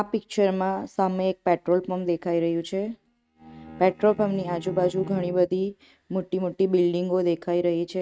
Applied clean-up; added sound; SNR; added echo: neural mask model RNNoise.